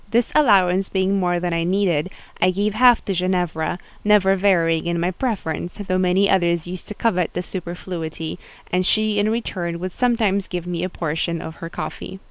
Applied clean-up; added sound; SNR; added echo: none; none; none; none.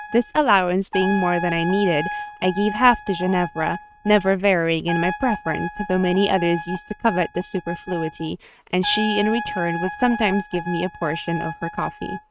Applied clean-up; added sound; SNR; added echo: neural mask model RNNoise.